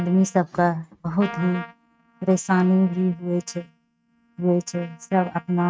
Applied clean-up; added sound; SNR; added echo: neural mask model RNNoise.